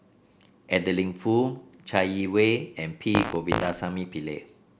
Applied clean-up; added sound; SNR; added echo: none; Fart; 1 dB; none.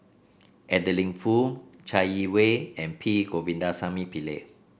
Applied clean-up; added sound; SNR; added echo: none; none; none; none.